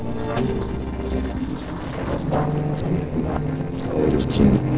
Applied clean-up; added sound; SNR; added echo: neural separator model SepFormer DNS4.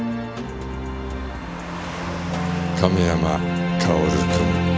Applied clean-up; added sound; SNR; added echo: none; Car passing by / Truck + Wind instrument, woodwind instrument; 12 dB; none.